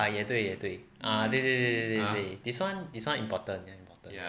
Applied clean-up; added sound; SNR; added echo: none; none; none; none.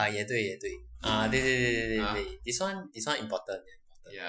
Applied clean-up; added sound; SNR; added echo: classical method Wiener filter.